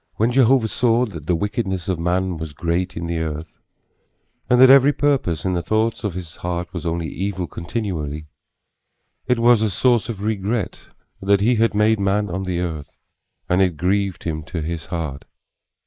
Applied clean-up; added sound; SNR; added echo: neural mask model Resemble Enhance denoiser.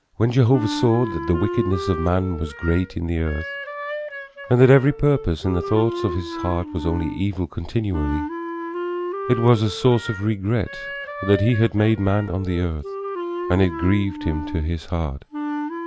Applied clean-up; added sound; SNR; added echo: none; Wind instrument, woodwind instrument; 9 dB; none.